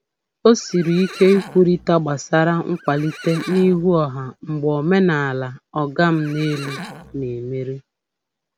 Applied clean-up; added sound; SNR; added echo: none; Livestock, farm animals, working animals; 18 dB; none.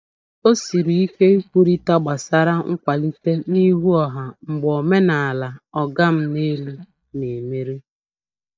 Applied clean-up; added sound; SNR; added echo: neural mask model DeepFilterNet 3.